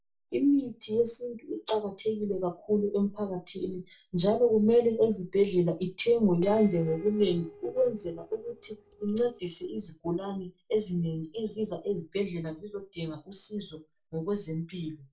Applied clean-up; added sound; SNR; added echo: neural separator model SepFormer DNS4.